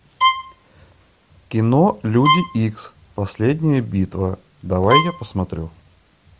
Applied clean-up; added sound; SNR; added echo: none; Bowed string instrument; 2 dB; none.